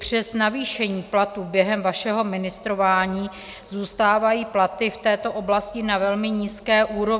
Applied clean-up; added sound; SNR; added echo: none; none; none; none.